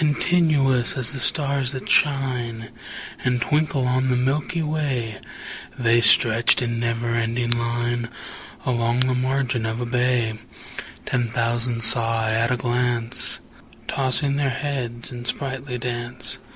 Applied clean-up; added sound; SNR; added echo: none; Crack; 16 dB; none.